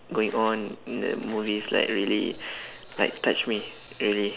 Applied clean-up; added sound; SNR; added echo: none; Camera; 19 dB; none.